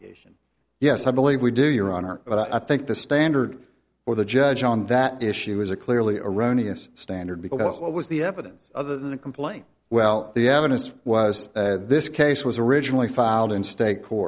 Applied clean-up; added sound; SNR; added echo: none; none; none; none.